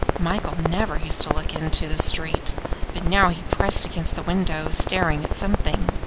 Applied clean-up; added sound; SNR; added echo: none; Crackle; 1 dB; none.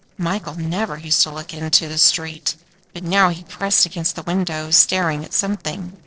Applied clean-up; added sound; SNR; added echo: neural separator model SepFormer DNS4.